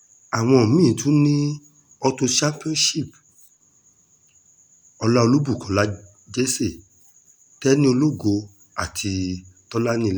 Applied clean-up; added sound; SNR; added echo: none; none; none; none.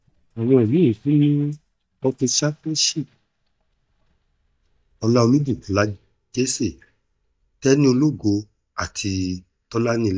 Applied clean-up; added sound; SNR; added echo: neural mask model DeepFilterNet 3.